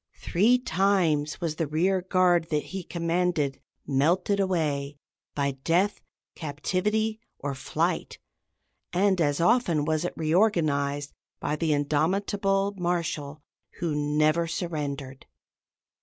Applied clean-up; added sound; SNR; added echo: none; none; none; none.